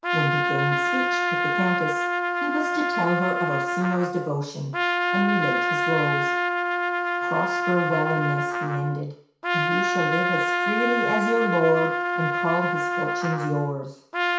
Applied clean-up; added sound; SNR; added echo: none; Trumpet; -2 dB; reverberation time 0.6 s.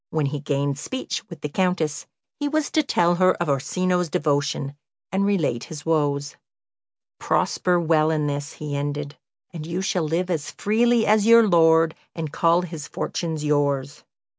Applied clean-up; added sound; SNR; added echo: none; none; none; none.